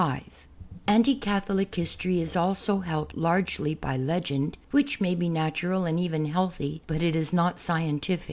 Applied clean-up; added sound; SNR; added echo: none; none; none; none.